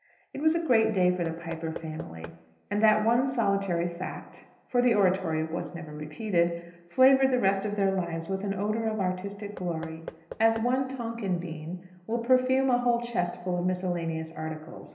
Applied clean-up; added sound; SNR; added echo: none; Knock / Wood; 18 dB; reverberation time 0.8 s.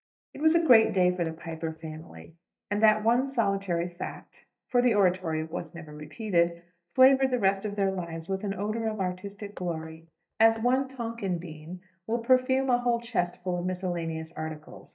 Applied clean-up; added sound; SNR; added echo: neural mask model DeepFilterNet 3.